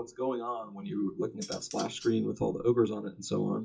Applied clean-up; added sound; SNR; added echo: classical method WPE with log-MMSE.